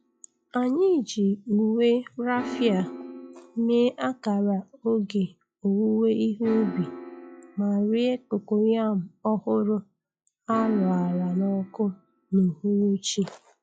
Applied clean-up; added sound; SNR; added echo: classical method log-MMSE.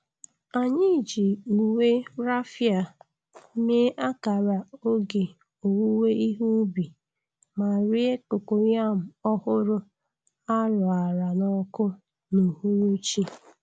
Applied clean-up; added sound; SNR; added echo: none; none; none; none.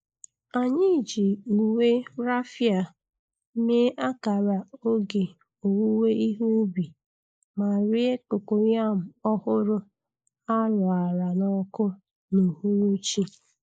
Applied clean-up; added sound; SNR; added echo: neural mask model Resemble Enhance denoiser.